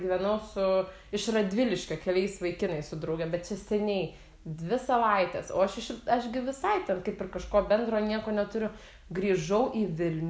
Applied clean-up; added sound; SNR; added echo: none; none; none; none.